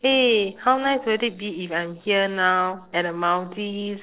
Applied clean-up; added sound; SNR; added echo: neural separator model SepFormer DNS4.